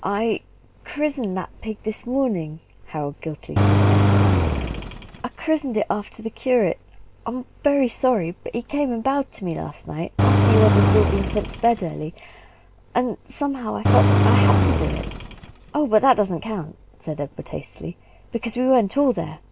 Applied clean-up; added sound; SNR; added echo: none; Engine; -5 dB; none.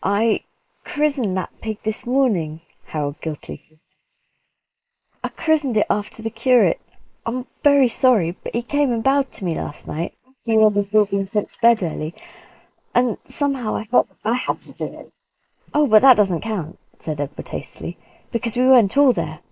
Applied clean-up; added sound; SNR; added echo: neural mask model Resemble Enhance denoiser.